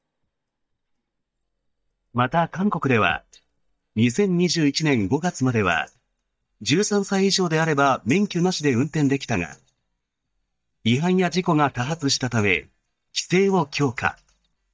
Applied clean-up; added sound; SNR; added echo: neural mask model DeepFilterNet 3.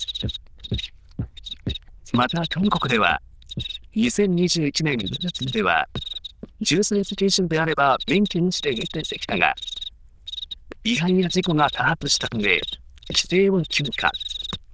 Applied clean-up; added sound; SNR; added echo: neural diffusion model UNIVERSE++.